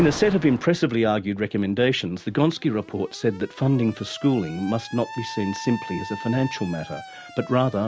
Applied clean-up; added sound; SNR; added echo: none; Alarm; 15 dB; none.